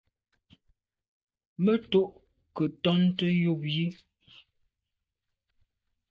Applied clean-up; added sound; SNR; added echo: neural mask model DeepFilterNet 3.